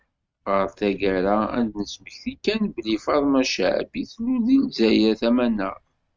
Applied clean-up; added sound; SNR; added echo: neural mask model RNNoise.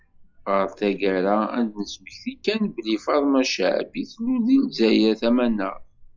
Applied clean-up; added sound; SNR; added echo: classical method log-MMSE.